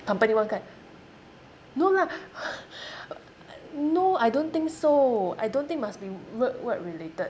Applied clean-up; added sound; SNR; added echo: none; none; none; none.